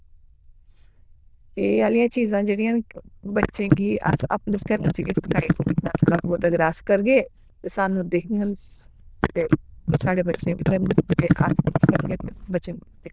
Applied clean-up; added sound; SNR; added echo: neural diffusion model UNIVERSE++.